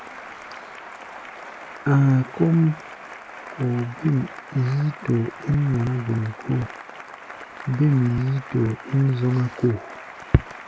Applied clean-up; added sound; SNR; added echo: none; Applause; 16 dB; none.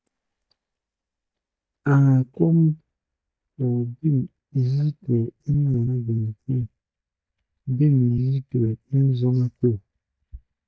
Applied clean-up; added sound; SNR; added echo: neural mask model DeepFilterNet 3.